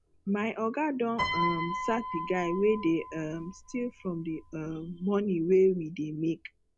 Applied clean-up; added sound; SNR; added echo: none; Piano; 9 dB; none.